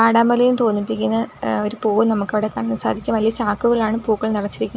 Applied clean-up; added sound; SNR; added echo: none; none; none; none.